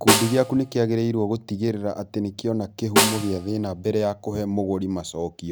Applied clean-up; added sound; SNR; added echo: none; Snare drum; 3 dB; none.